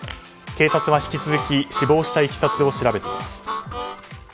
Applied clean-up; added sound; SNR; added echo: none; Harmonica; 7 dB; none.